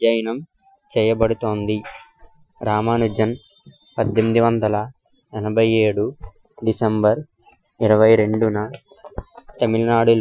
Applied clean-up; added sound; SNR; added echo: classical method Wiener filter.